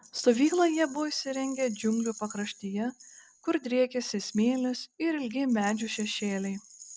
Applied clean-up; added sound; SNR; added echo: none; Rattle; 19 dB; none.